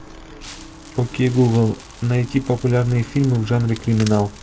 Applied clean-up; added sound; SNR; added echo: none; Crackle; 19 dB; none.